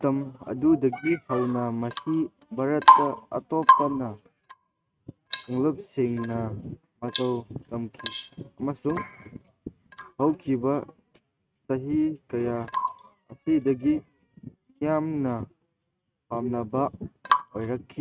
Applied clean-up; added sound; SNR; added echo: neural mask model RNNoise.